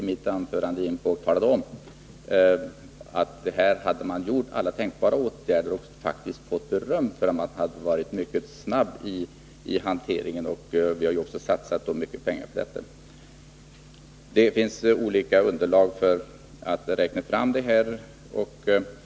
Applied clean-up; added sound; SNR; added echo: none; none; none; none.